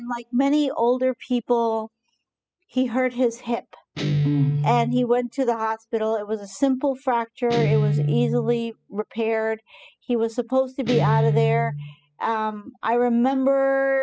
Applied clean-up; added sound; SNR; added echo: classical method spectral subtraction.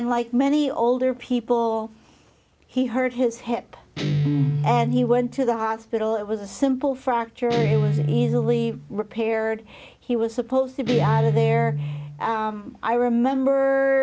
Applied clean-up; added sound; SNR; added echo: none; Guitar; 4 dB; none.